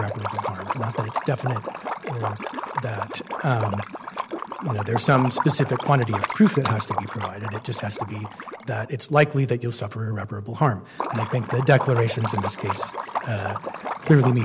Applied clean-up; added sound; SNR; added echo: none; Liquid; 7 dB; none.